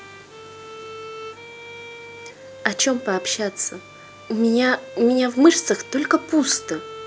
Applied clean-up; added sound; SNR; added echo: none; Bowed string instrument; 16 dB; none.